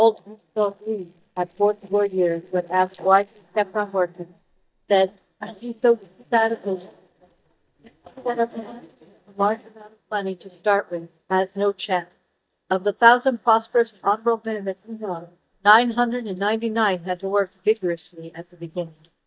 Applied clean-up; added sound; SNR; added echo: neural mask model DeepFilterNet 3.